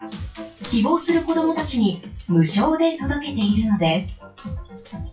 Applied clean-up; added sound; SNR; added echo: classical method WPE with log-MMSE.